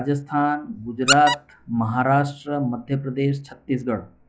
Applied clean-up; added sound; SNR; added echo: classical method log-MMSE.